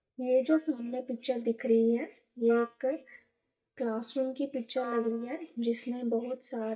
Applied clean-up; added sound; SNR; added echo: neural mask model DeepFilterNet 3.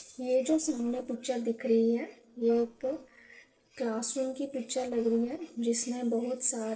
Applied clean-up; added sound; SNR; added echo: neural separator model SepFormer DNS4.